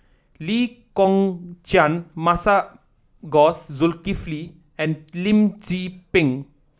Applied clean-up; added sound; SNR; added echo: none; none; none; none.